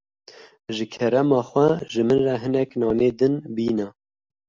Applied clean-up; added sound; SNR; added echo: none; none; none; none.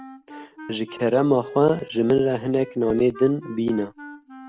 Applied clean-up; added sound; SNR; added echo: none; Wind instrument, woodwind instrument; 18 dB; none.